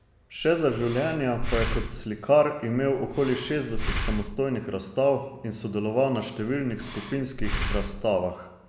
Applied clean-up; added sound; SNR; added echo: none; Breathing; 5 dB; none.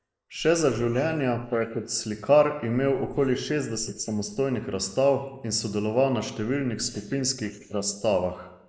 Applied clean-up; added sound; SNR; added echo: neural mask model Resemble Enhance denoiser.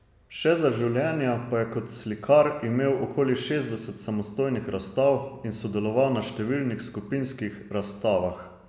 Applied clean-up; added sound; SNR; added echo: none; none; none; none.